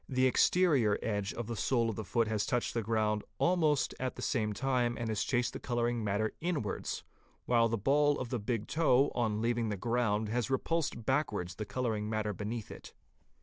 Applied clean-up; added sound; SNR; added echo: none; none; none; none.